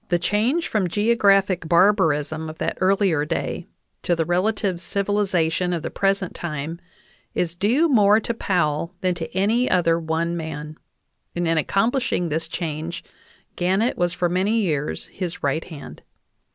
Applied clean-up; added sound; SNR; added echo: none; none; none; none.